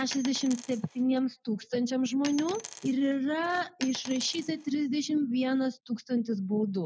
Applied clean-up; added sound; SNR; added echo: none; Coin (dropping); 15 dB; none.